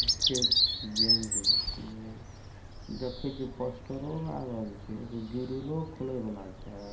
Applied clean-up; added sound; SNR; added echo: none; Bird vocalization, bird call, bird song; -5 dB; reverberation time 0.5 s.